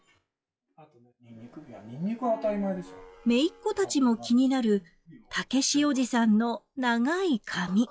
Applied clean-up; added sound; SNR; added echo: classical method log-MMSE.